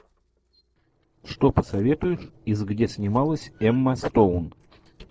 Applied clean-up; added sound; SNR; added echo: neural separator model SepFormer DNS4.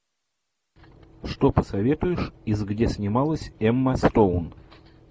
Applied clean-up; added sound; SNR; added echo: none; none; none; none.